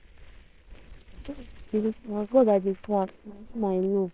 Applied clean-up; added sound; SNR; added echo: neural separator model SepFormer WHAMR!.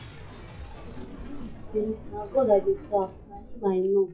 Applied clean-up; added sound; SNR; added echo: classical method WPE with log-MMSE.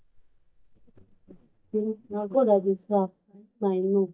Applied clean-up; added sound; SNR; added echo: neural mask model DeepFilterNet 3.